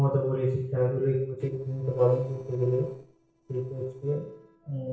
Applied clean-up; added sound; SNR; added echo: neural separator model SepFormer DNS4.